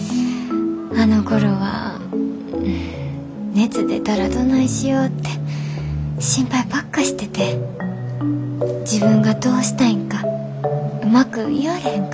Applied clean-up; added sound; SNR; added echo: none; none; none; none.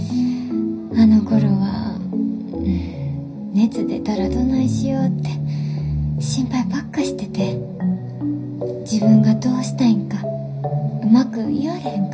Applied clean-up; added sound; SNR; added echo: none; none; none; reverberation time 0.5 s.